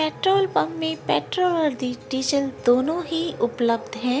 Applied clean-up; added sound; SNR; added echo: none; none; none; none.